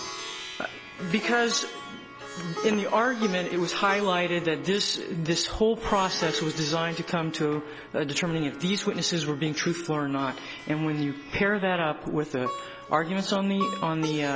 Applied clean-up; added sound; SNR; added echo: none; Plucked string instrument; 12 dB; none.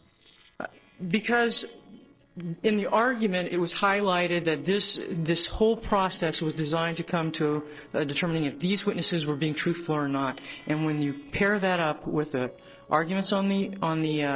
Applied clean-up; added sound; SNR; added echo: neural separator model SepFormer DNS4.